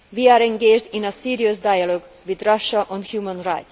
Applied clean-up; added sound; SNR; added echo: none; none; none; none.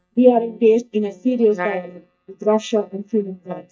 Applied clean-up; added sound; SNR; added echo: neural mask model DeepFilterNet 3.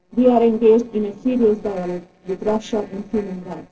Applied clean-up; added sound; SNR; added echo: neural separator model SepFormer DNS4.